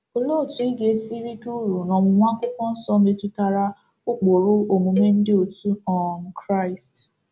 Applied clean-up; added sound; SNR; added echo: none; Cowbell; 17 dB; none.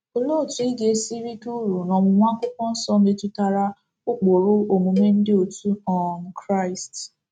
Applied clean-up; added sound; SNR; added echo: neural mask model RNNoise.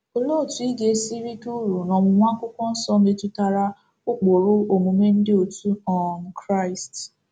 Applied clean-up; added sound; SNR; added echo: none; none; none; none.